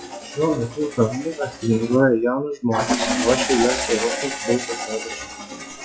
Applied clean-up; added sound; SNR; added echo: classical method log-MMSE.